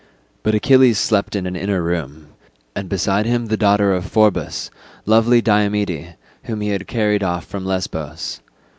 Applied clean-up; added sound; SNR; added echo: none; none; none; none.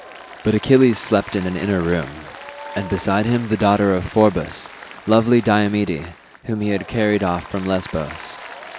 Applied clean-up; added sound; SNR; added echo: none; Applause; 17 dB; none.